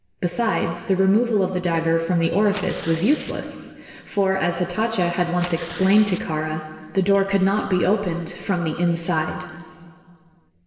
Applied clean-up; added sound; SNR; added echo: none; Tearing; 14 dB; reverberation time 2.8 s.